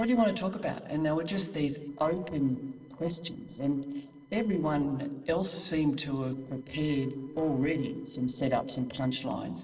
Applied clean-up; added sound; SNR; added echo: neural separator model SepFormer DNS4.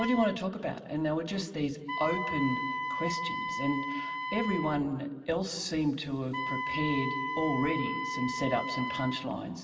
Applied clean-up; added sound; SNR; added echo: none; Wind instrument, woodwind instrument; 4 dB; reverberation time 2.5 s.